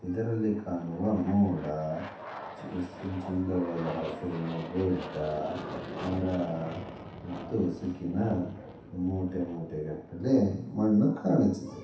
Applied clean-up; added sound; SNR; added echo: none; Aircraft; 13 dB; reverberation time 0.7 s.